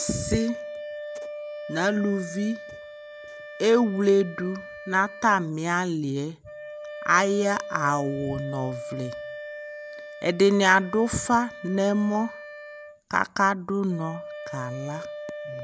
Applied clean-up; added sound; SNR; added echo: none; Wind instrument, woodwind instrument; 12 dB; none.